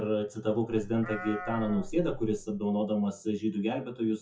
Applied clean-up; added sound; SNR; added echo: classical method WPE with log-MMSE.